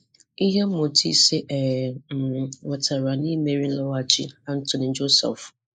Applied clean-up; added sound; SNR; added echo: neural mask model Resemble Enhance denoiser.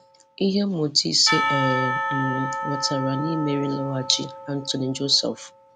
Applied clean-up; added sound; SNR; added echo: none; Percussion; 5 dB; none.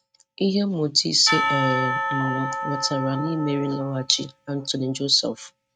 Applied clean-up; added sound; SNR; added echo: neural mask model RNNoise.